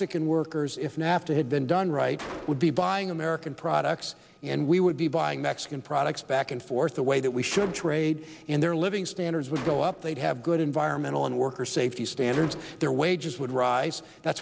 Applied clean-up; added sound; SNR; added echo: none; Gunshot, gunfire; 20 dB; none.